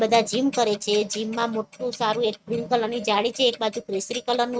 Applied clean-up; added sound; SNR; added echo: neural mask model RNNoise.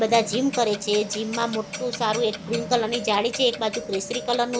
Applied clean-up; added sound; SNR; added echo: none; Clock; 10 dB; none.